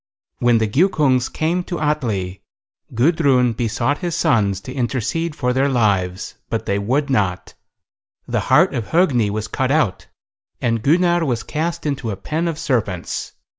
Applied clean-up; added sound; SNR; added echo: none; none; none; none.